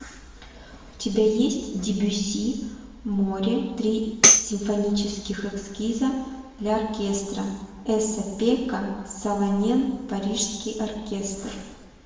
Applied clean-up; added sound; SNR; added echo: none; Tambourine; -4 dB; reverberation time 1.1 s.